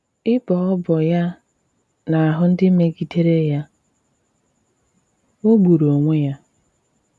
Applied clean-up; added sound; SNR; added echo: none; none; none; none.